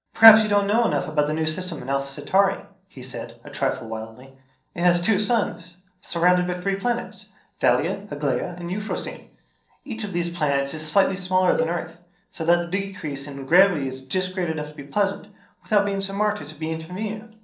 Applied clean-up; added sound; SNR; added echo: neural separator model SepFormer DNS4.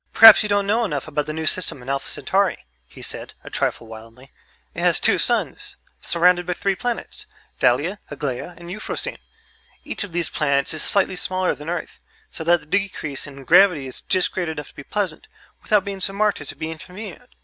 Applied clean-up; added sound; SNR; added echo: none; none; none; none.